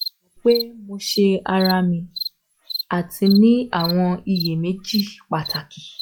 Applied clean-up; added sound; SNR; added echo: classical method log-MMSE.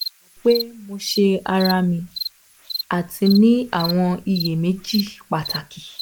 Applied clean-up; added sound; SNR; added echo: none; Cricket; 11 dB; none.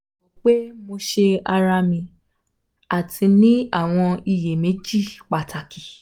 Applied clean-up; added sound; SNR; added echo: none; none; none; none.